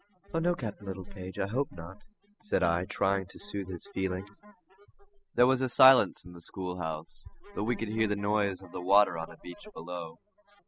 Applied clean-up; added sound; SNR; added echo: classical method spectral subtraction.